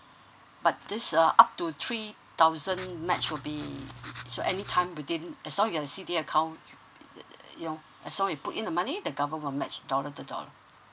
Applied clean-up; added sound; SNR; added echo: none; Writing; 10 dB; none.